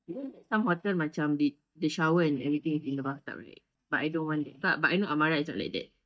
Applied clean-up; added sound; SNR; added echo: neural mask model DeepFilterNet 3.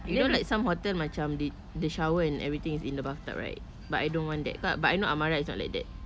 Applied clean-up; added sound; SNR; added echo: none; none; none; none.